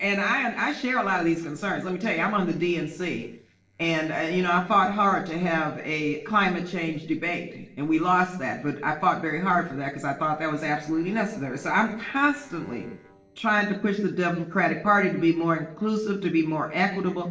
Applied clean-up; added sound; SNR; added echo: neural separator model SepFormer DNS4.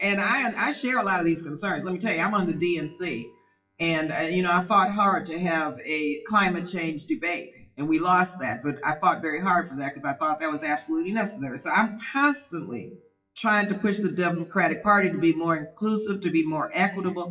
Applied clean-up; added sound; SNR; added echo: classical method WPE with log-MMSE.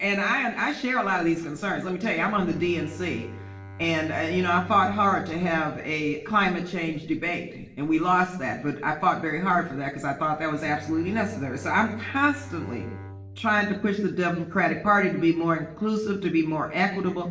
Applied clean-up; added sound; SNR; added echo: none; Bowed string instrument; 18 dB; reverberation time 0.8 s.